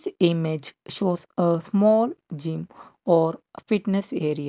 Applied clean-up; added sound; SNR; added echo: none; none; none; none.